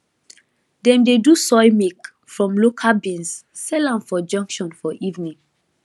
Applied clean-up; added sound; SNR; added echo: none; none; none; none.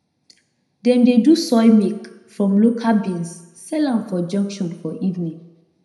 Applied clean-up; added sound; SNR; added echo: none; none; none; reverberation time 0.7 s.